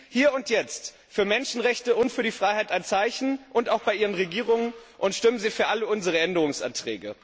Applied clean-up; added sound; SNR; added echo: none; none; none; none.